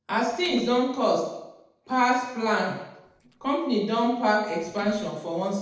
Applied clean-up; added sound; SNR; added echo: neural separator model SepFormer DNS4.